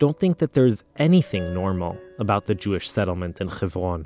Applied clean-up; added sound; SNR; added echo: none; none; none; none.